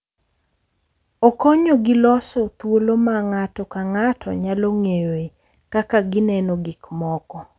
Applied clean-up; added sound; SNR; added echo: none; none; none; none.